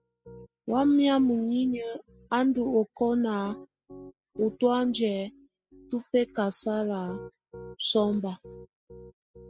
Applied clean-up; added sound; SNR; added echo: classical method spectral subtraction.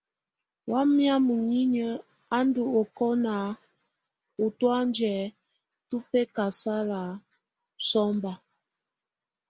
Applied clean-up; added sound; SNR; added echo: none; none; none; none.